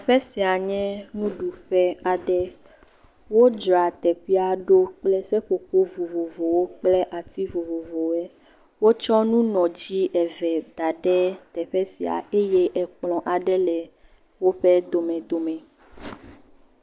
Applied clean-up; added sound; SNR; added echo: none; none; none; none.